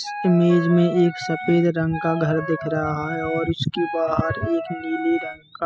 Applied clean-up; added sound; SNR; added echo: classical method spectral subtraction.